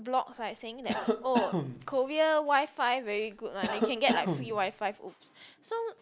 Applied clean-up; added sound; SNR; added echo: none; Cough; 3 dB; none.